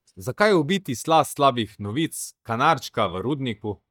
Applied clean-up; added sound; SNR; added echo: neural mask model DeepFilterNet 3.